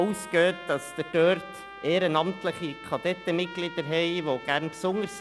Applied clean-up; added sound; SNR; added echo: none; Trumpet; 16 dB; none.